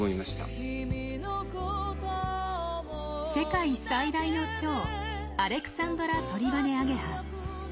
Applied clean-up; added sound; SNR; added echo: none; none; none; none.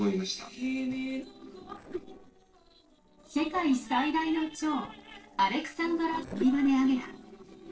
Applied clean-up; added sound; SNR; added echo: neural separator model SepFormer DNS4.